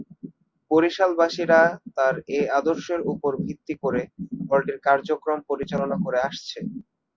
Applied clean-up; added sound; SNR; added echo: none; none; none; none.